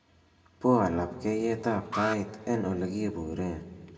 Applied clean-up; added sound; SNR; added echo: none; Alarm; 11 dB; reverberation time 1.7 s.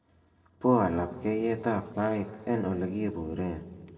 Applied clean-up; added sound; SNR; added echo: neural separator model SepFormer DNS4.